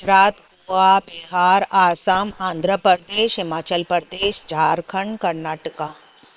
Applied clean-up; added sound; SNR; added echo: neural separator model SepFormer WHAM!.